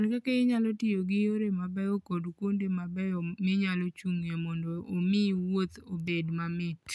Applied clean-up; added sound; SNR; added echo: none; none; none; none.